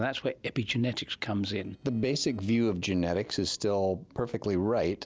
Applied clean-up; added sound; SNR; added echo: neural separator model SepFormer DNS4.